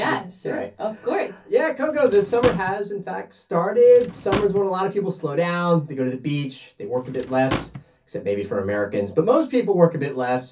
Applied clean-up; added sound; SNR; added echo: none; Drawer open or close / Wood; 11 dB; reverberation time 0.3 s.